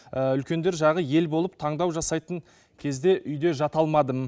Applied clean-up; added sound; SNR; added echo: none; none; none; none.